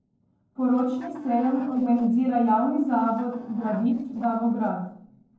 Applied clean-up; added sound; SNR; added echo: neural separator model SepFormer DNS4.